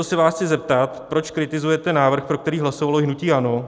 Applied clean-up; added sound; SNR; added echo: none; none; none; none.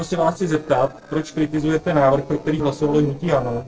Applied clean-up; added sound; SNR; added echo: neural separator model SepFormer DNS4.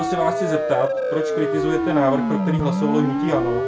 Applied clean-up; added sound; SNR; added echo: none; Siren; -1 dB; reverberation time 0.2 s.